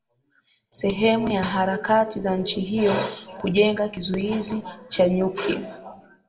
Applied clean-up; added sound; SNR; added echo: none; none; none; reverberation time 0.5 s.